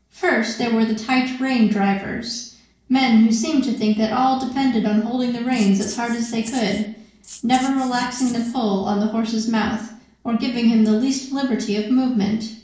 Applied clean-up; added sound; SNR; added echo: neural separator model SepFormer DNS4.